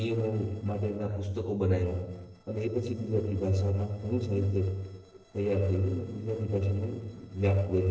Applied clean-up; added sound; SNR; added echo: neural separator model SepFormer DNS4.